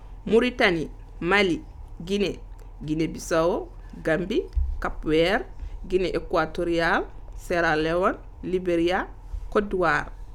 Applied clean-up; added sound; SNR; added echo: none; none; none; none.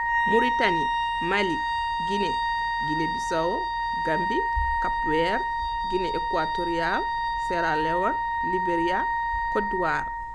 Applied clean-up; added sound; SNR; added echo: none; Wind instrument, woodwind instrument; -3 dB; none.